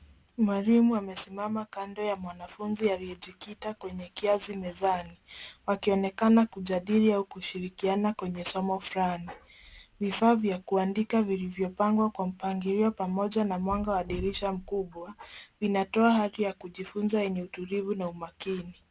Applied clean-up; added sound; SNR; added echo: none; none; none; none.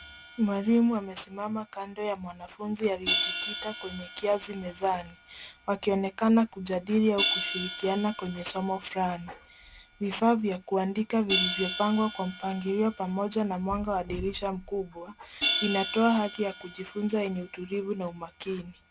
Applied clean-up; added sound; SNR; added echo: none; Hi-hat; 8 dB; none.